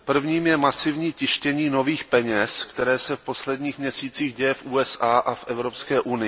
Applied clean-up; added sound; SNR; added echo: none; none; none; none.